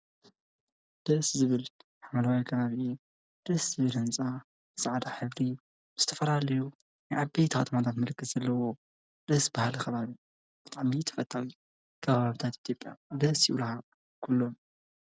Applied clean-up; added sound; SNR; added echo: none; none; none; none.